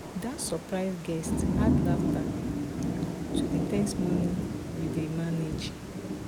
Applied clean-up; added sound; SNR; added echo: none; Thunder / Rain; -4 dB; none.